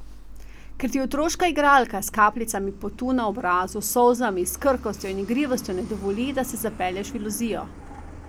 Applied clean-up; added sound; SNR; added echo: none; Truck; 17 dB; none.